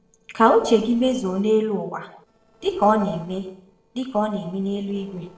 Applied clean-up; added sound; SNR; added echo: neural separator model SepFormer DNS4.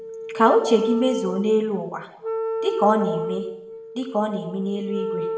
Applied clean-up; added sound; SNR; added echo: none; Wind instrument, woodwind instrument; 6 dB; reverberation time 0.7 s.